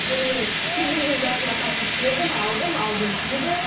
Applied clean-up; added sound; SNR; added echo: none; Fire; -2 dB; reverberation time 0.3 s.